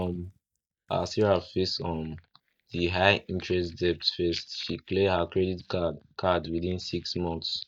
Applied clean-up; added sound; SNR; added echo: neural mask model DeepFilterNet 3.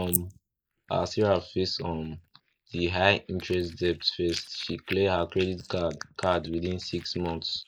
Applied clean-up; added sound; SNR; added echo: neural mask model Resemble Enhance denoiser.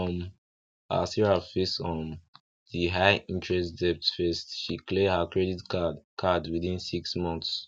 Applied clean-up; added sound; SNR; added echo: none; none; none; none.